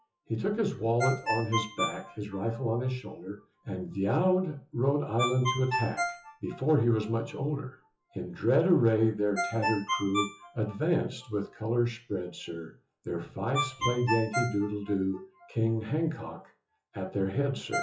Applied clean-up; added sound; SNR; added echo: classical method WPE with log-MMSE.